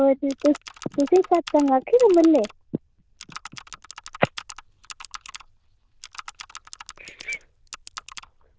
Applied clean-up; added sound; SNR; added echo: neural diffusion model UNIVERSE++.